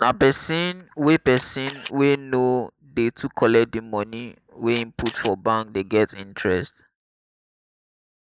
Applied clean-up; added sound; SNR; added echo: neural mask model Resemble Enhance denoiser.